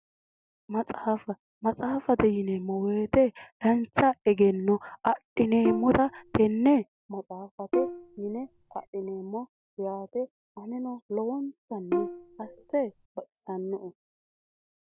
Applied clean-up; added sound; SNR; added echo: none; Bowed string instrument; 5 dB; none.